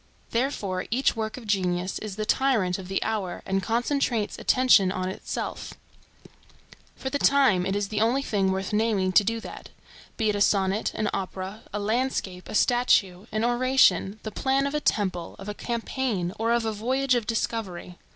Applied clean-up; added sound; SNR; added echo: none; none; none; none.